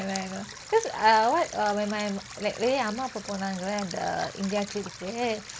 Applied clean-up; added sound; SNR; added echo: none; Stream; 14 dB; none.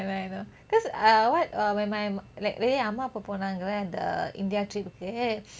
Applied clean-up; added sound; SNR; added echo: none; none; none; none.